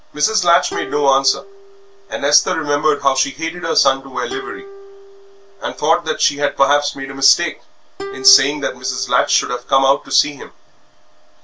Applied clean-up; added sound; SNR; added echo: none; Plucked string instrument; 17 dB; none.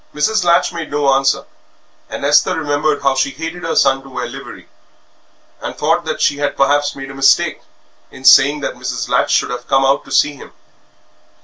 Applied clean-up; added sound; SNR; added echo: none; none; none; none.